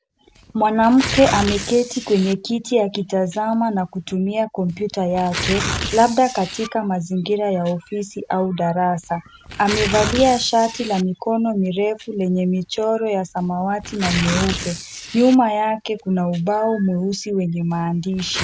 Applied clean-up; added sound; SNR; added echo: none; Tearing; 11 dB; none.